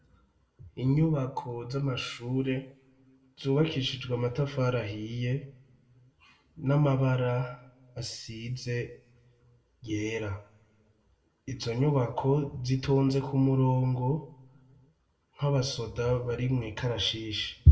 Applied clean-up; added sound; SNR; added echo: none; none; none; reverberation time 0.6 s.